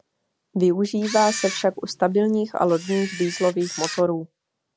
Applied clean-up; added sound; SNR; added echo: none; Camera; 11 dB; none.